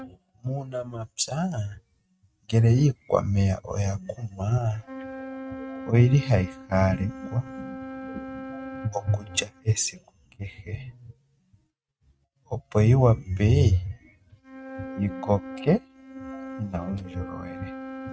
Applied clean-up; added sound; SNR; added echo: neural mask model RNNoise.